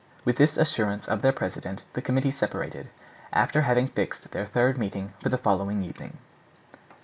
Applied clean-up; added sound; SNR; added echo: none; none; none; none.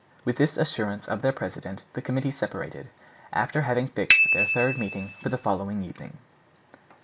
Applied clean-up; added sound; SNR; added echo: none; Bicycle bell; -2 dB; none.